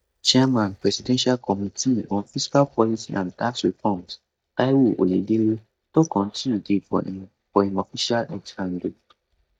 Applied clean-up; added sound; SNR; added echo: neural mask model DeepFilterNet 3.